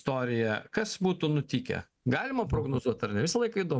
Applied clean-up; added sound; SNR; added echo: none; none; none; none.